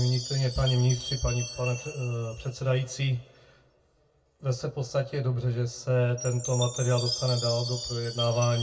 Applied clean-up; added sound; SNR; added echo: none; Chime; 11 dB; reverberation time 0.1 s.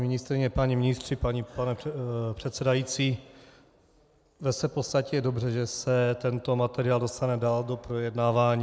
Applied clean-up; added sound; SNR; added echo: none; none; none; none.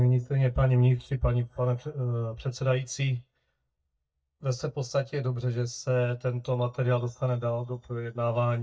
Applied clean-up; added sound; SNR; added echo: neural mask model DeepFilterNet 3.